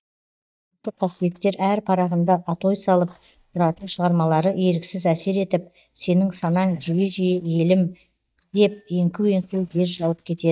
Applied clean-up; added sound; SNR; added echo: neural mask model DeepFilterNet 3.